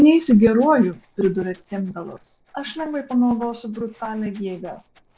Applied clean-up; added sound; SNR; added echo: neural separator model SepFormer DNS4.